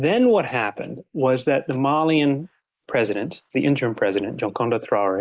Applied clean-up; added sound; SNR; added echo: neural mask model Resemble Enhance denoiser.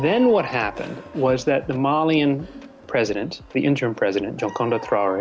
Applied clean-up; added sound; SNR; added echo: none; Bird vocalization, bird call, bird song + Cough; 19 dB; none.